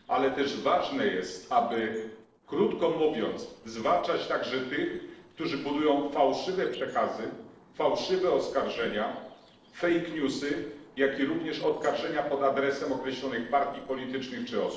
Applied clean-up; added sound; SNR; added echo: neural separator model SepFormer DNS4.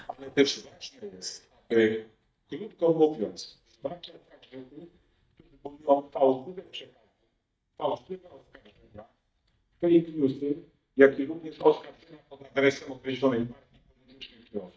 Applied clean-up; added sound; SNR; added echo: neural mask model DeepFilterNet 3.